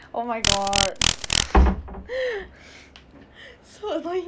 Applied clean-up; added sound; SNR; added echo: none; Insect; 0 dB; none.